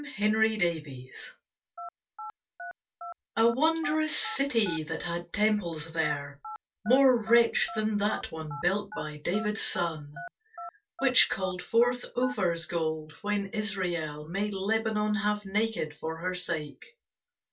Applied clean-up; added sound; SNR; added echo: none; Telephone; 13 dB; reverberation time 0.2 s.